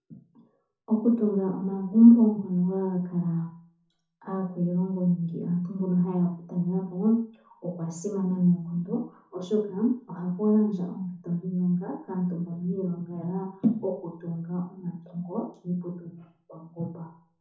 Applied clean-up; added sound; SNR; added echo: none; none; none; reverberation time 0.7 s.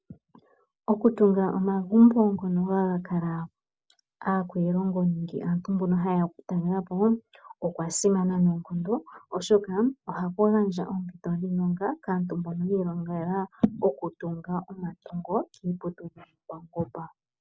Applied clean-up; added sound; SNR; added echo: none; none; none; none.